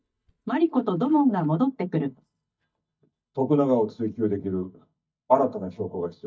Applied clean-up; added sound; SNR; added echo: neural mask model DeepFilterNet 3.